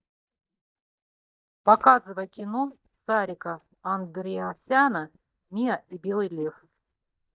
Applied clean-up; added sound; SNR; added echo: neural mask model DeepFilterNet 3.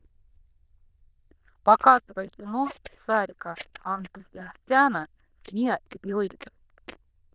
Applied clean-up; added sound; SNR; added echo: neural diffusion model UNIVERSE++.